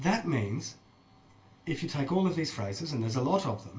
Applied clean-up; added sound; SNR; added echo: none; none; none; reverberation time 0.2 s.